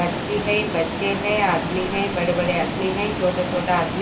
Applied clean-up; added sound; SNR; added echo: none; Water; 3 dB; reverberation time 0.2 s.